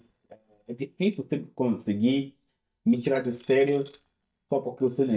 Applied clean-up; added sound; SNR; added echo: neural mask model DeepFilterNet 3.